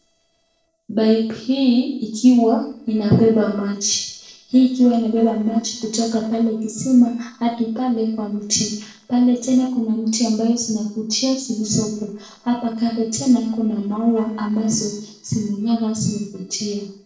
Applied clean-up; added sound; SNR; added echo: neural separator model SepFormer DNS4.